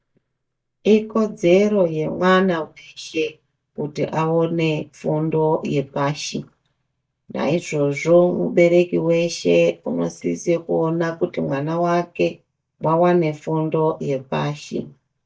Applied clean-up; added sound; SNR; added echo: neural mask model DeepFilterNet 3.